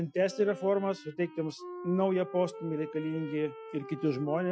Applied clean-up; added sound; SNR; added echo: classical method Wiener filter.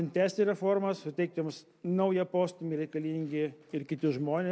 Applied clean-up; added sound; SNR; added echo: none; none; none; none.